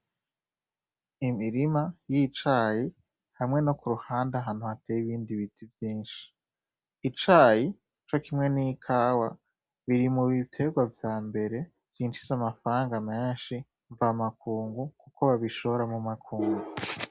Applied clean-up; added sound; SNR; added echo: none; none; none; none.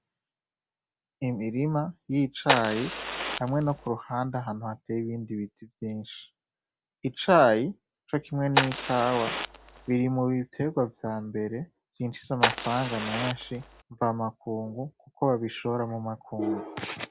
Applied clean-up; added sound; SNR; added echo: none; Fire; 1 dB; none.